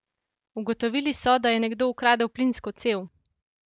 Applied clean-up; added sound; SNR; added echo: none; none; none; none.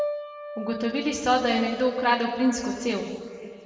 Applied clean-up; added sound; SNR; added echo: none; Piano; 11 dB; reverberation time 2.0 s.